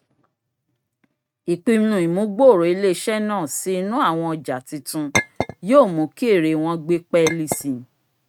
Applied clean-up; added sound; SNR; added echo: neural mask model RNNoise.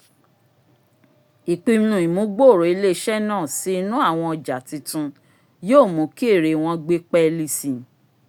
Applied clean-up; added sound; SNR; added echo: none; none; none; none.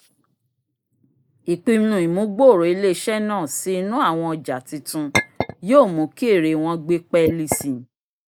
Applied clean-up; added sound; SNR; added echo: neural mask model Resemble Enhance denoiser.